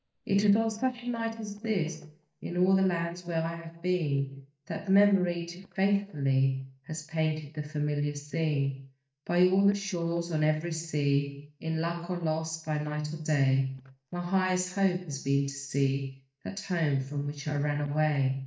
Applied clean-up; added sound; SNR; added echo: neural mask model DeepFilterNet 3.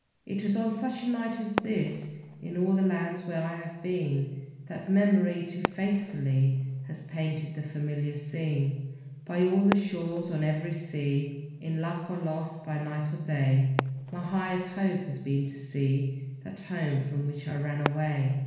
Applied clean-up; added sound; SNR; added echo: none; Fireworks; 14 dB; reverberation time 1.1 s.